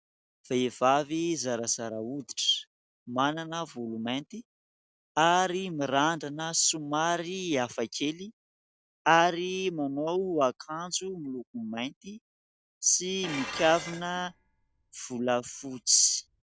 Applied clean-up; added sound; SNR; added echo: none; Dishes, pots, and pans; 13 dB; none.